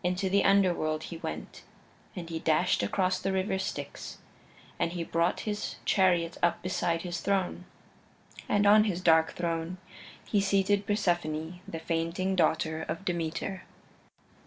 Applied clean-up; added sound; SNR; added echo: none; none; none; none.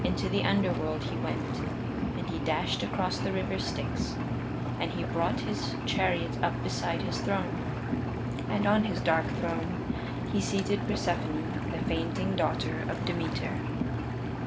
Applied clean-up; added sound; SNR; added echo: none; Engine; -1 dB; none.